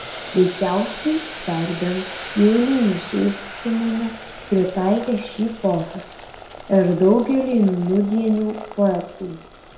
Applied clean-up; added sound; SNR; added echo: none; Boiling; 12 dB; reverberation time 0.6 s.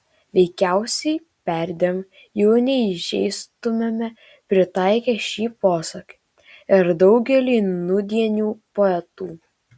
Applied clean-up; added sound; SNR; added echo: none; none; none; none.